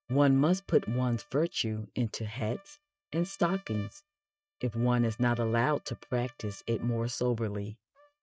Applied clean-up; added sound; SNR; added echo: neural mask model RNNoise.